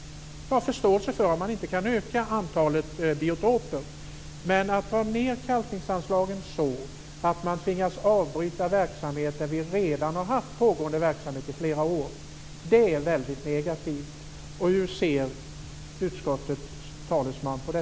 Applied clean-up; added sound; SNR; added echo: none; none; none; none.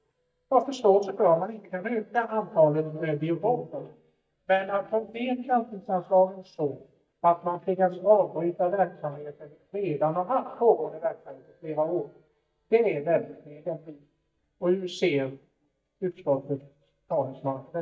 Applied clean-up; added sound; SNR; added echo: neural mask model DeepFilterNet 3.